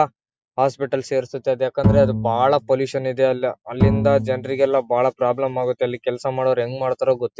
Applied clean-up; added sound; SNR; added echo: none; Bowed string instrument; 2 dB; none.